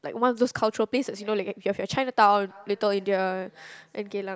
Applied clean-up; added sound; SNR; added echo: none; none; none; none.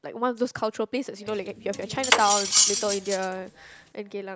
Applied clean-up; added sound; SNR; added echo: none; Cutlery, silverware; -2 dB; none.